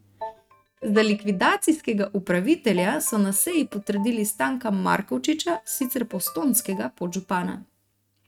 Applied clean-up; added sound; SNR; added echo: neural mask model RNNoise.